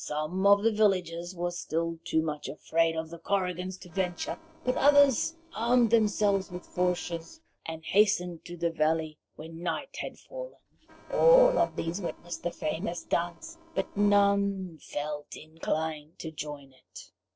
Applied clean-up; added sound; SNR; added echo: neural separator model SepFormer DNS4.